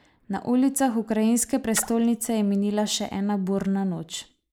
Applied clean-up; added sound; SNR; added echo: neural mask model Resemble Enhance denoiser.